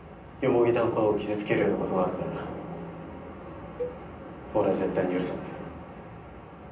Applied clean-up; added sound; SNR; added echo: none; Cowbell; 14 dB; reverberation time 0.6 s.